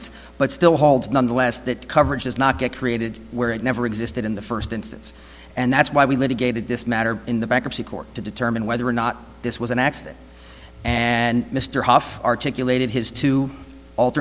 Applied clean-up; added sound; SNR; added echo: none; none; none; none.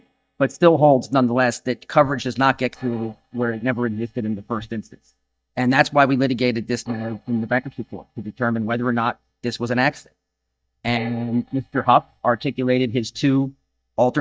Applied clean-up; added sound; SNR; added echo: neural mask model DeepFilterNet 3.